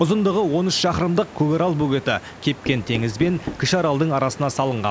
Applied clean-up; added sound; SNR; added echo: none; Knock; 18 dB; none.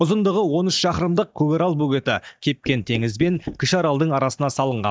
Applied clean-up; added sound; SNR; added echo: neural mask model DeepFilterNet 3.